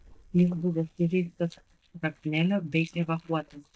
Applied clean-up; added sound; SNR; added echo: neural mask model DeepFilterNet 3.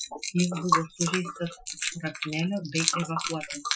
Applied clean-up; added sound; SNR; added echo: classical method Wiener filter.